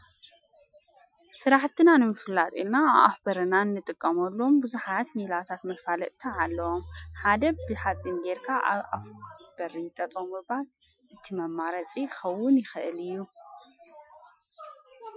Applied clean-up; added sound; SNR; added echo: classical method Wiener filter.